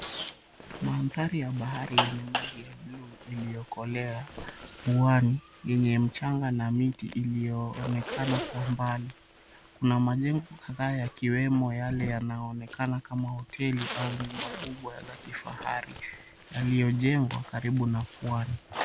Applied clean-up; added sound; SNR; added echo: none; Zipper (clothing); 11 dB; none.